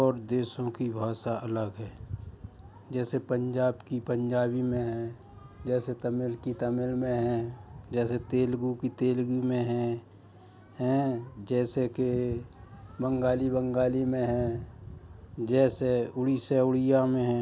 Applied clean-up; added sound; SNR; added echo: none; none; none; none.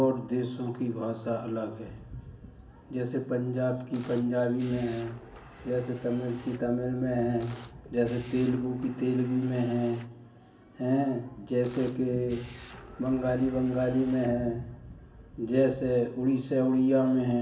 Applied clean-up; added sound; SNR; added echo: none; Camera; 19 dB; reverberation time 0.9 s.